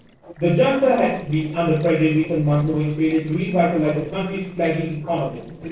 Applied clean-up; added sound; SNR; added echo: neural separator model SepFormer DNS4.